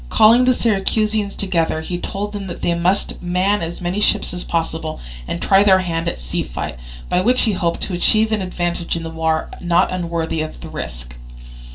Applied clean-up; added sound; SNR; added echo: none; none; none; reverberation time 0.2 s.